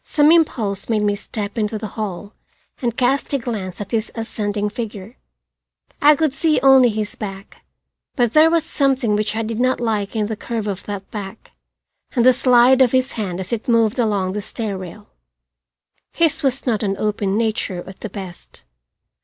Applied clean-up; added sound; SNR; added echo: none; none; none; none.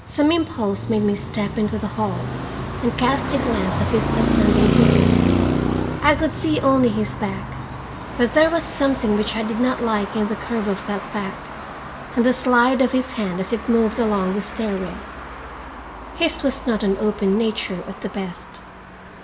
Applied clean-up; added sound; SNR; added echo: none; Traffic noise, roadway noise; 3 dB; reverberation time 0.6 s.